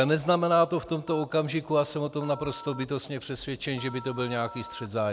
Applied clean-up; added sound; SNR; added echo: none; Telephone; 18 dB; none.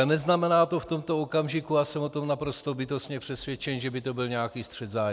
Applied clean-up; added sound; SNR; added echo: none; none; none; none.